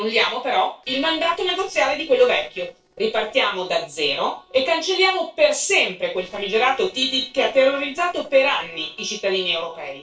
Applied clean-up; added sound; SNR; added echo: neural separator model SepFormer DNS4.